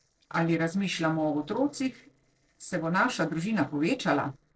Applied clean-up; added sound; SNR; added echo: neural separator model SepFormer DNS4.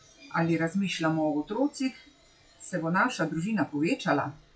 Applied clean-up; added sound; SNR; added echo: classical method WPE with log-MMSE.